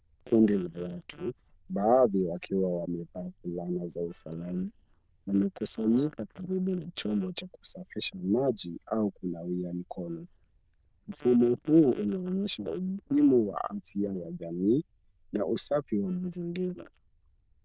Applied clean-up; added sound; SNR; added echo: neural diffusion model UNIVERSE++.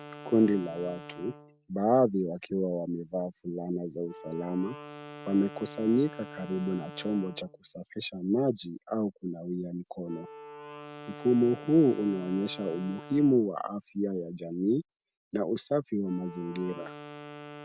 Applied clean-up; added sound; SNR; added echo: none; Wind instrument, woodwind instrument; 17 dB; none.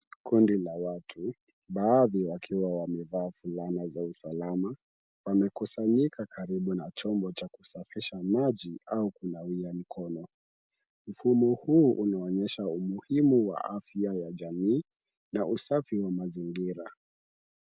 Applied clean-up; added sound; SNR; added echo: none; none; none; none.